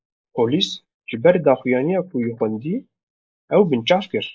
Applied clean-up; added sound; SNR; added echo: neural mask model Resemble Enhance denoiser.